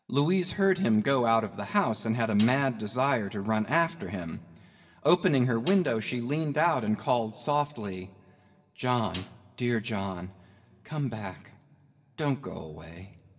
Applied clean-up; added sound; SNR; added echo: none; Snare drum; 16 dB; reverberation time 1.5 s.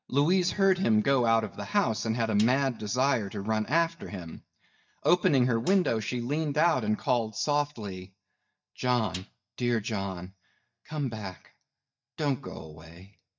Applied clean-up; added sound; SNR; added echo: neural mask model DeepFilterNet 3.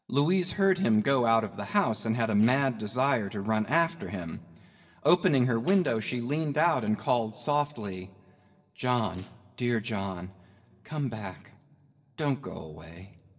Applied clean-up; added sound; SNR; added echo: neural separator model SepFormer DNS4.